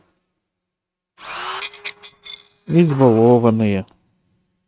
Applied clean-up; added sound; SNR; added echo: neural mask model RNNoise.